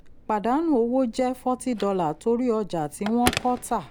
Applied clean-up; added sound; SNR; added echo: none; Telephone; 12 dB; none.